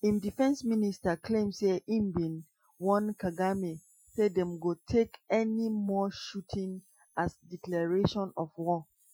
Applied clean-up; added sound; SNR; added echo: classical method Wiener filter.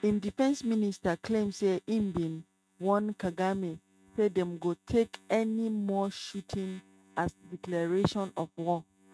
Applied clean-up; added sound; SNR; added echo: neural mask model RNNoise.